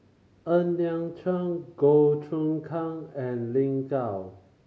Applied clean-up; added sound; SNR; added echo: none; none; none; none.